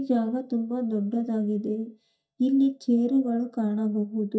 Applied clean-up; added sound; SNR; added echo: neural mask model DeepFilterNet 3.